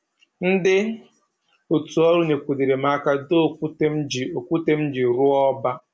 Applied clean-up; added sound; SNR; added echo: none; none; none; none.